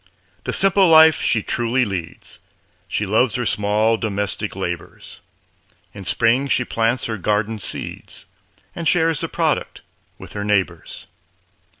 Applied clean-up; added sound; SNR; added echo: none; none; none; none.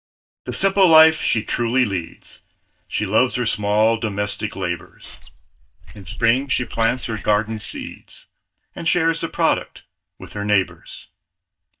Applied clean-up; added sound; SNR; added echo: neural mask model DeepFilterNet 3.